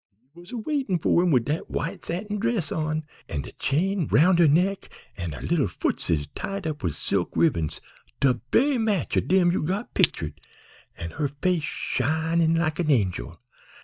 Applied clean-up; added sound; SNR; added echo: neural mask model DeepFilterNet 3.